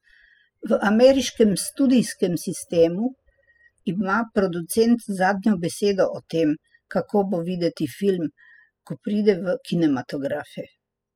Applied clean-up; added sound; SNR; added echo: classical method spectral subtraction.